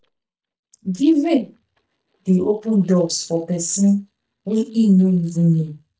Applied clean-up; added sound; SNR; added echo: neural mask model DeepFilterNet 3.